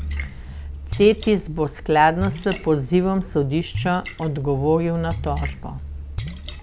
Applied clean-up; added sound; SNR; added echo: none; Splash, splatter; 9 dB; none.